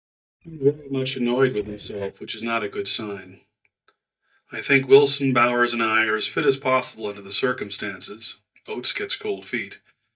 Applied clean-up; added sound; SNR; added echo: neural mask model DeepFilterNet 3.